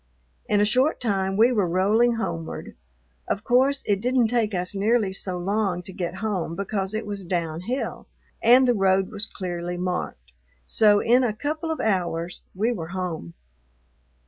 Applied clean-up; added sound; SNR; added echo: none; none; none; none.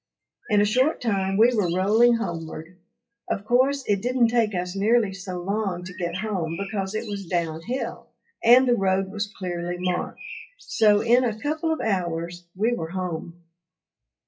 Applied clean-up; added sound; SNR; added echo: classical method WPE with log-MMSE.